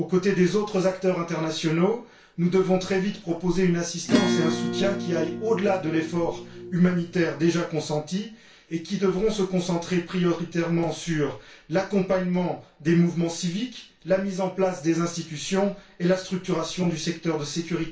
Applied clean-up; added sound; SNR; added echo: none; Acoustic guitar / Strum; 4 dB; reverberation time 0.3 s.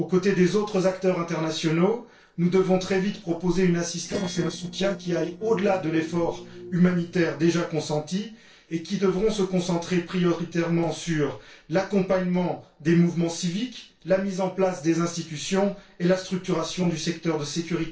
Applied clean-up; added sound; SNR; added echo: neural separator model SepFormer DNS4.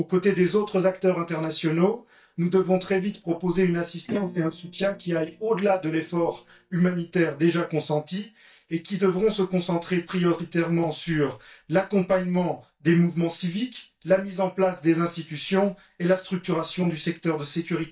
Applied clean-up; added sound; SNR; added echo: neural mask model DeepFilterNet 3.